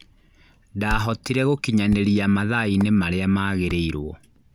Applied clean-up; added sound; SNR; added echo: none; Hands; 15 dB; none.